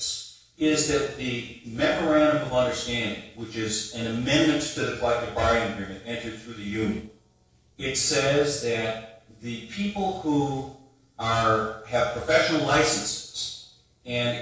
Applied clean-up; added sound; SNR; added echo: neural separator model SepFormer DNS4.